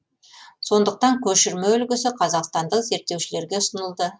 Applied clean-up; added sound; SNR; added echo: none; none; none; none.